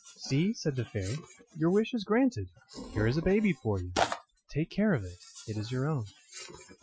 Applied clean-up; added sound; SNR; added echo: classical method Wiener filter.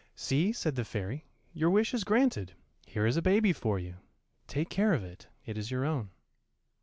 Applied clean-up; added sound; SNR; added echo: none; none; none; none.